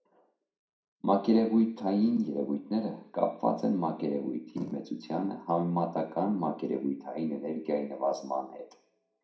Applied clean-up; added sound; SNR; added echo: none; none; none; reverberation time 0.5 s.